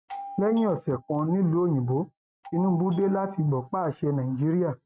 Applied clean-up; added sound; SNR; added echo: neural mask model RNNoise.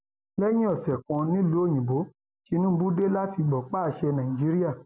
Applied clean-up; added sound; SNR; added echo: none; none; none; none.